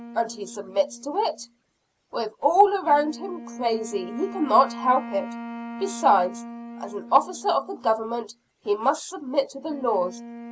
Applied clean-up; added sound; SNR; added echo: none; Wind instrument, woodwind instrument; 14 dB; none.